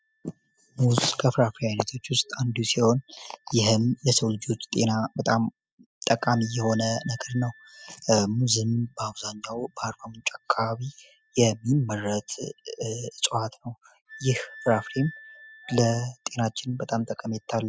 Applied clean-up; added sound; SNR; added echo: classical method spectral subtraction.